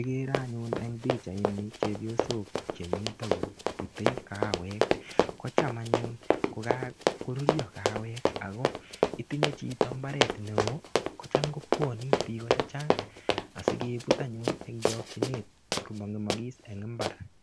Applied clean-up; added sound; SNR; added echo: none; Run; -5 dB; none.